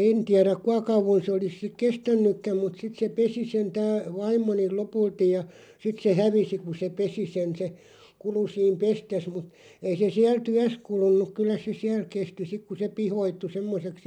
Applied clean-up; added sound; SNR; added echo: none; none; none; none.